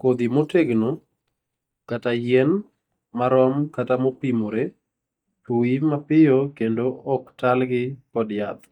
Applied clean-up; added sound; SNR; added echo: neural mask model DeepFilterNet 3.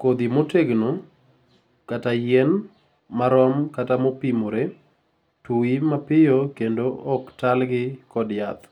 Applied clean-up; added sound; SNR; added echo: none; none; none; none.